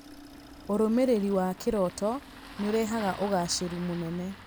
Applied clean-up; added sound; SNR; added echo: none; Engine starting; 16 dB; none.